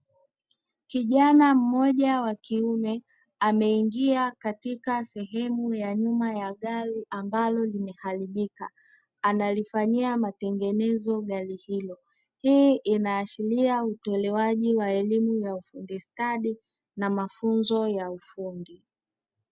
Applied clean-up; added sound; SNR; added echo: none; none; none; none.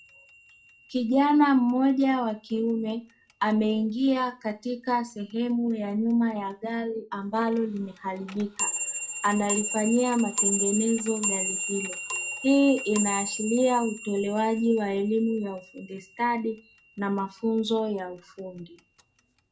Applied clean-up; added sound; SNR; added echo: none; Clock; 8 dB; reverberation time 0.2 s.